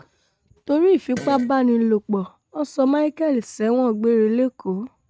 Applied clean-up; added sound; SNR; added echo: neural mask model RNNoise.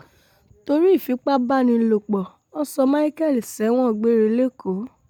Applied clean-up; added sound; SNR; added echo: none; none; none; none.